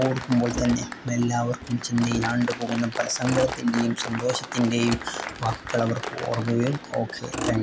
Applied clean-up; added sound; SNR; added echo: none; Applause + Motor vehicle (road); 9 dB; none.